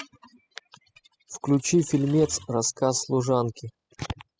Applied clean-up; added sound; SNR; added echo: classical method spectral subtraction.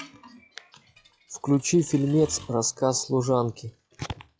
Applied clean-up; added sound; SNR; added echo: classical method log-MMSE.